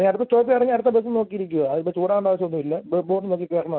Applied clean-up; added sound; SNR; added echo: none; none; none; none.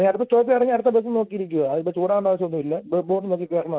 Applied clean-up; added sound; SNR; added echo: neural mask model Resemble Enhance denoiser.